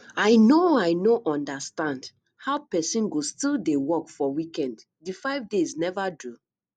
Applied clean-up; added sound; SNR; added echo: none; none; none; none.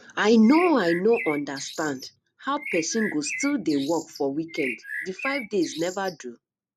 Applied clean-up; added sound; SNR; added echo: none; Bird; 11 dB; none.